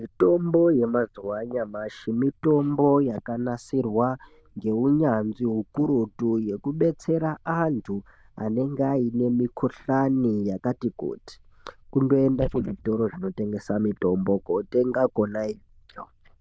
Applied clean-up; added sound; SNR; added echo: neural diffusion model UNIVERSE++.